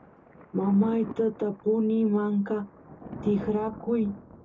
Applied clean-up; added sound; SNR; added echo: none; Thunder; 16 dB; reverberation time 0.2 s.